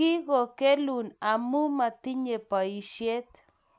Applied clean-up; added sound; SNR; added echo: none; none; none; none.